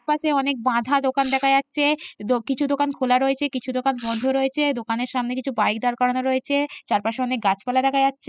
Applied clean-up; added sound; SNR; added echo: classical method spectral subtraction.